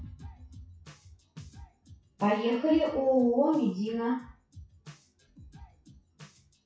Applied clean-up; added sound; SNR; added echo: classical method WPE with log-MMSE.